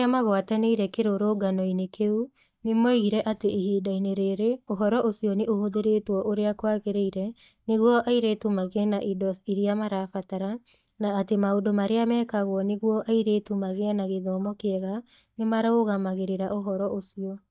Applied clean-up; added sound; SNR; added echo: neural mask model DeepFilterNet 3.